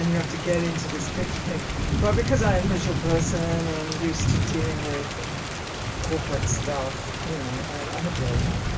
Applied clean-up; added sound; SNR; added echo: none; Thunder / Rain; -2 dB; reverberation time 0.2 s.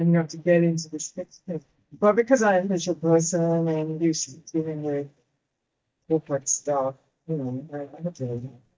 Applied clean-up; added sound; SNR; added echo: neural mask model DeepFilterNet 3.